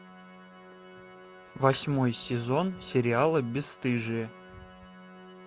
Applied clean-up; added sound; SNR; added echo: none; Organ; 19 dB; none.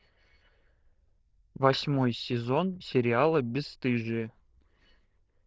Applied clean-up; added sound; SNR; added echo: neural diffusion model UNIVERSE++.